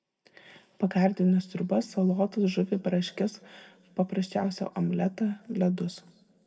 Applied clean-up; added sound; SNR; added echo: none; none; none; reverberation time 1.6 s.